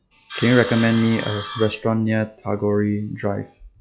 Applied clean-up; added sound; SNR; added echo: classical method log-MMSE.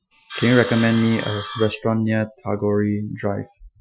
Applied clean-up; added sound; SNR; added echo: classical method Wiener filter.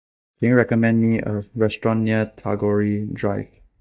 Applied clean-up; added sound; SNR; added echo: neural mask model DeepFilterNet 3.